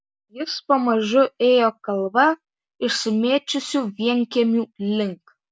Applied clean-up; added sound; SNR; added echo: none; none; none; none.